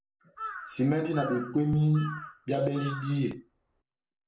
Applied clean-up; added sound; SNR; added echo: none; Bird vocalization, bird call, bird song / Crow; 13 dB; none.